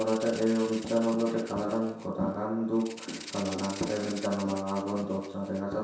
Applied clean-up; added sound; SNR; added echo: none; Rattle (instrument); 17 dB; reverberation time 0.7 s.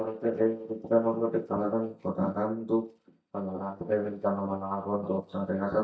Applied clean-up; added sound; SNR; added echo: neural mask model DeepFilterNet 3.